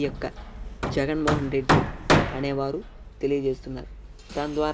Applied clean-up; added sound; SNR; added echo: none; Hammer; -1 dB; none.